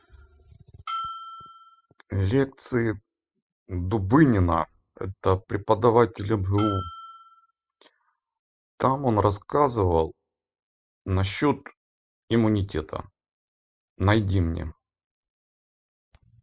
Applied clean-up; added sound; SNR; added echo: classical method spectral subtraction.